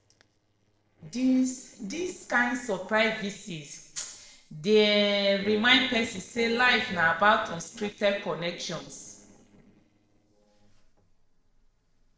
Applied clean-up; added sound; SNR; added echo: neural separator model SepFormer DNS4.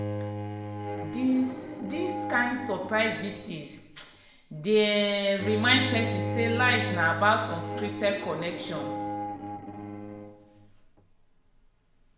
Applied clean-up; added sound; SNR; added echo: none; Bowed string instrument; 6 dB; reverberation time 0.9 s.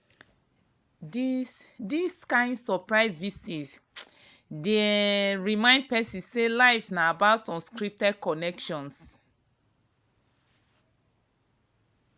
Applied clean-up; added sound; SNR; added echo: none; none; none; none.